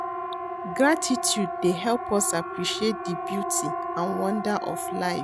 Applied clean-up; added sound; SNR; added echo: none; Siren; 5 dB; none.